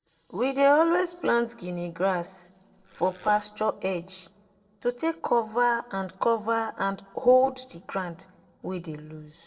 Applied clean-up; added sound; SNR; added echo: neural separator model SepFormer DNS4.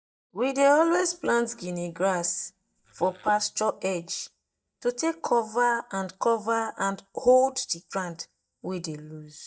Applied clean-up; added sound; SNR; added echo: neural mask model DeepFilterNet 3.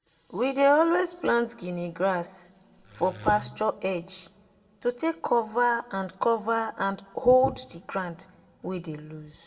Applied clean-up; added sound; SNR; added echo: none; Wood; 17 dB; reverberation time 0.6 s.